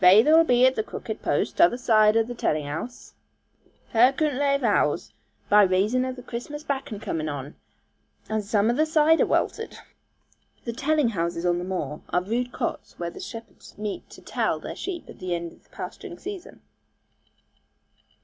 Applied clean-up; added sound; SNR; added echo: none; none; none; none.